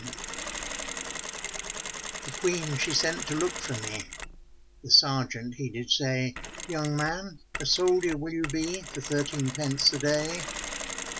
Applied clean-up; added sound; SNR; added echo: none; Mechanisms; 8 dB; none.